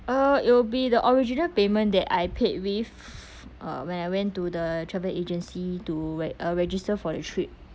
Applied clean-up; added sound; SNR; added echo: none; none; none; none.